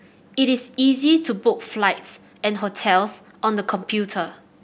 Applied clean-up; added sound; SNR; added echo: none; none; none; none.